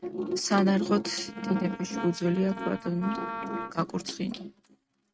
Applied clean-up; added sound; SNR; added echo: neural mask model RNNoise.